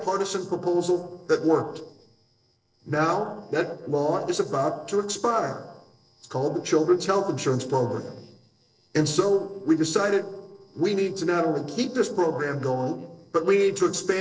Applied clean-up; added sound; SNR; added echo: neural separator model SepFormer DNS4.